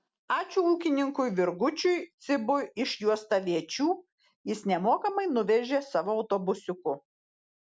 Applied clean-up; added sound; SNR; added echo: none; none; none; none.